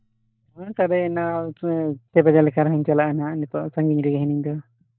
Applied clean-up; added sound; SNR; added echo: neural mask model DeepFilterNet 3.